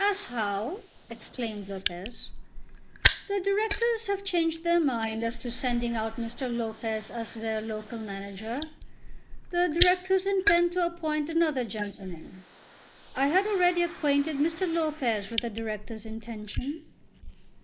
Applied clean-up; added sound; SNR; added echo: neural mask model Resemble Enhance denoiser.